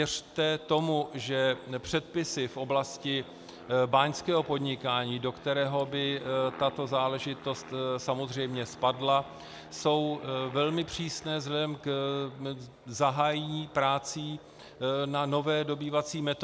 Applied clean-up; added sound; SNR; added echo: none; Aircraft; 20 dB; none.